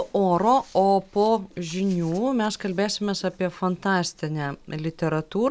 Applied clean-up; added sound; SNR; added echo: none; none; none; none.